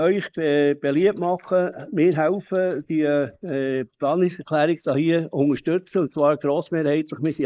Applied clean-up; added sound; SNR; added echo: neural mask model Resemble Enhance denoiser.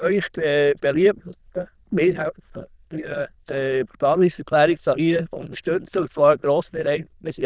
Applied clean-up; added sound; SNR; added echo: neural diffusion model UNIVERSE++.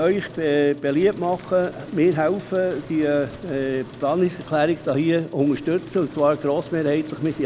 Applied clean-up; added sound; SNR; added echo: none; Truck; 19 dB; none.